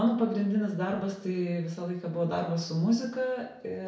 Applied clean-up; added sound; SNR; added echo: none; none; none; reverberation time 0.6 s.